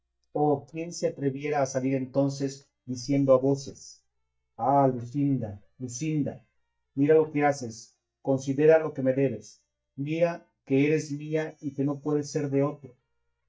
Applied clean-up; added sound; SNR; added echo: neural mask model DeepFilterNet 3.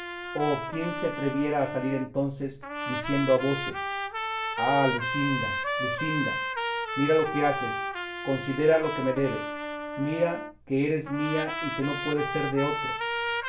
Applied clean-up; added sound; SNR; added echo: none; Trumpet; 4 dB; reverberation time 0.3 s.